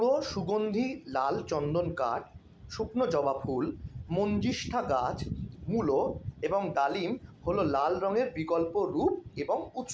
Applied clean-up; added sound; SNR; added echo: none; none; none; none.